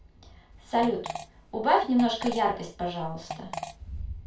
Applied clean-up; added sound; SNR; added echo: none; Fart; 12 dB; reverberation time 0.2 s.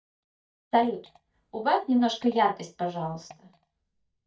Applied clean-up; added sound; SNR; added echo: neural mask model DeepFilterNet 3.